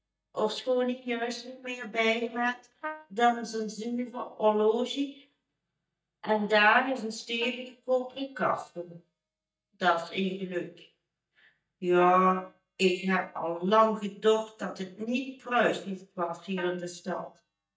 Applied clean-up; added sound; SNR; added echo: neural mask model DeepFilterNet 3.